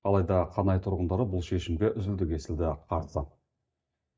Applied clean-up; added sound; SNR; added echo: neural mask model DeepFilterNet 3.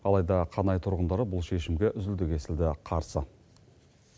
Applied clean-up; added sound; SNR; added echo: none; none; none; none.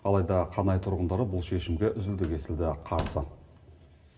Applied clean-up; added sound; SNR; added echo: none; Slam; 13 dB; reverberation time 1.7 s.